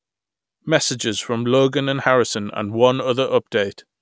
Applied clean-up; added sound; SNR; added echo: none; none; none; none.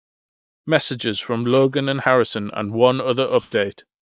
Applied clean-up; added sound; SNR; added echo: neural mask model DeepFilterNet 3.